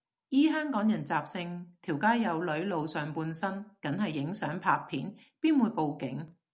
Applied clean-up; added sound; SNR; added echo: none; none; none; none.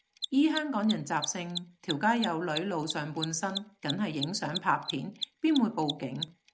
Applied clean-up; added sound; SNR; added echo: none; Mechanisms; 10 dB; none.